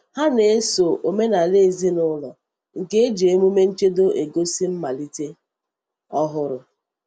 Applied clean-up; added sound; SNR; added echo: none; none; none; none.